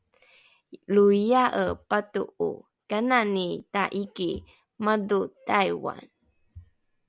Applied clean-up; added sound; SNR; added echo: none; none; none; none.